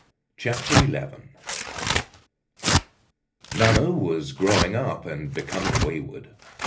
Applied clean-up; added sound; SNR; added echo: none; Tearing; 0 dB; reverberation time 0.3 s.